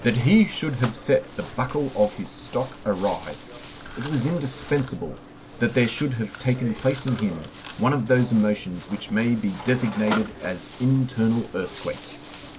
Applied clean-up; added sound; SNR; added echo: none; Walk, footsteps + Mechanisms; 13 dB; none.